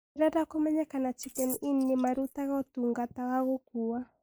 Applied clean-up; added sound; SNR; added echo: neural mask model Resemble Enhance denoiser.